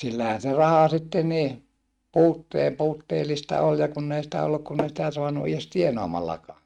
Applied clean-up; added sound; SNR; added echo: neural mask model RNNoise.